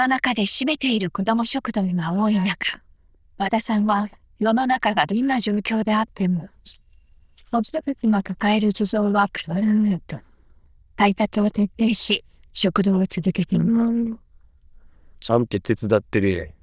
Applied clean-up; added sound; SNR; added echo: neural diffusion model UNIVERSE++.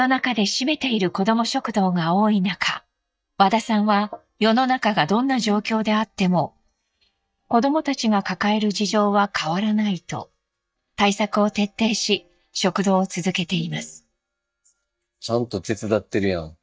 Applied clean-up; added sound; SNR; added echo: neural mask model DeepFilterNet 3.